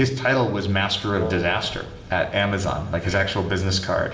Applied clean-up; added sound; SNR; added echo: none; Wind instrument, woodwind instrument; 10 dB; reverberation time 1.9 s.